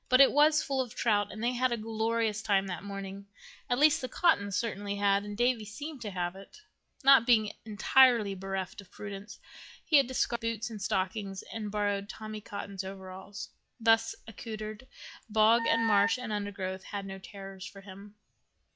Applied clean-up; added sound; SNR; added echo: classical method log-MMSE.